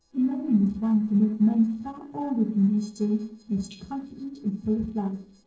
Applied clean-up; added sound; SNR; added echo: neural separator model SepFormer DNS4.